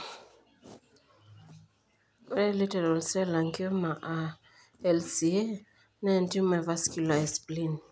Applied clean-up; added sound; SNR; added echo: none; none; none; none.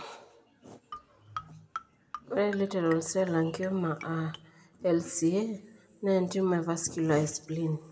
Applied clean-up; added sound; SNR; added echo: none; Marimba, xylophone; 15 dB; reverberation time 1.3 s.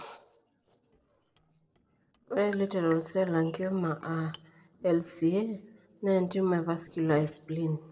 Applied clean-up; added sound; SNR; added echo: neural separator model SepFormer DNS4.